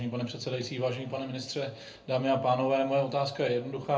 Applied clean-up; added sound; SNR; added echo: none; none; none; reverberation time 0.3 s.